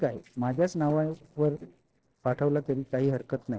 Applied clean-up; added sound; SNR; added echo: neural separator model SepFormer DNS4.